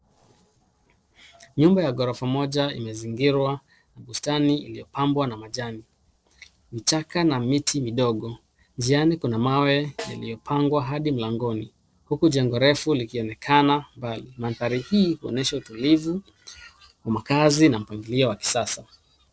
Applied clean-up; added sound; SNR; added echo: neural separator model SepFormer DNS4.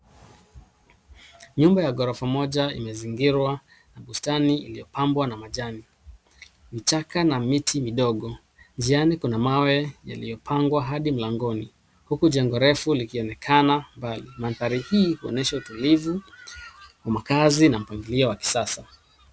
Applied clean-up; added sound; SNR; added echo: none; none; none; none.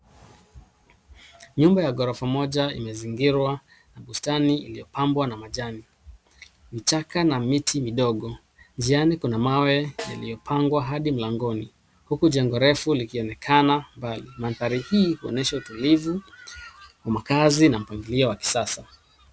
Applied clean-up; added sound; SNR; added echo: none; Snare drum; 19 dB; none.